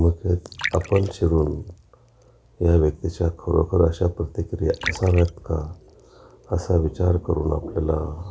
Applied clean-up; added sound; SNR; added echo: none; Liquid; 17 dB; none.